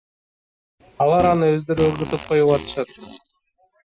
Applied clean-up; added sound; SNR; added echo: classical method Wiener filter.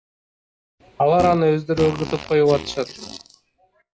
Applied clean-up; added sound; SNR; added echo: classical method log-MMSE.